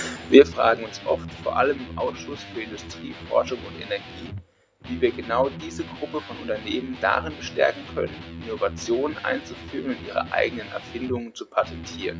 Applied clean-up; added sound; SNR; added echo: none; Electric guitar; 13 dB; none.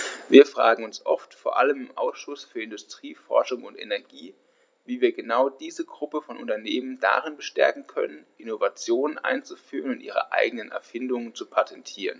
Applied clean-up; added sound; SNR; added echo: none; none; none; none.